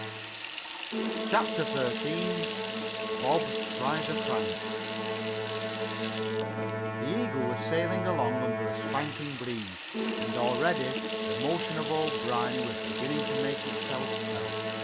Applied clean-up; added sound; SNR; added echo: none; Musical instrument + Sink (filling or washing) / Water tap, faucet; -3 dB; none.